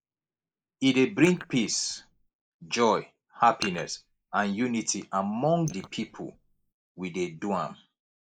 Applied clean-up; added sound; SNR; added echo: neural mask model Resemble Enhance denoiser.